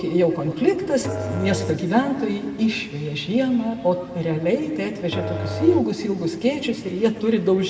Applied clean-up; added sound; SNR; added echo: none; Musical instrument; 10 dB; reverberation time 1.9 s.